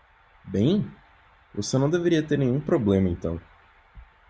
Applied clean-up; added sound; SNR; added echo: none; none; none; none.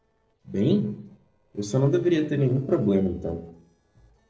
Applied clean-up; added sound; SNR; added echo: neural separator model SepFormer DNS4.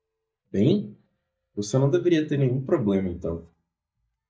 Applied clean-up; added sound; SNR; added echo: neural mask model DeepFilterNet 3.